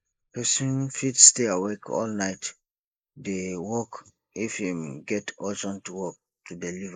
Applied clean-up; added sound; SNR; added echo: neural mask model Resemble Enhance denoiser.